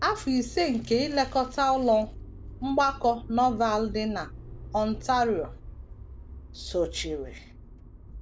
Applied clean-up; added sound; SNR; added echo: none; Motor vehicle (road); 14 dB; none.